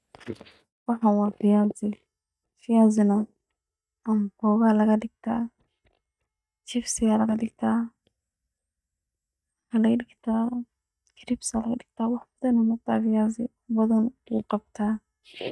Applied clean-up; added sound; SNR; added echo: neural mask model DeepFilterNet 3.